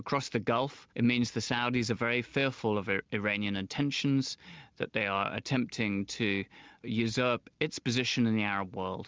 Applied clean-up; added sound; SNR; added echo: none; none; none; none.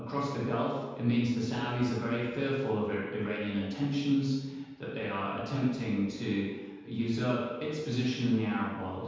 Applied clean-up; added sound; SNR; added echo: none; none; none; reverberation time 1.2 s.